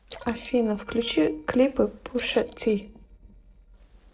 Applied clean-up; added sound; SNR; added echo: neural separator model SepFormer DNS4.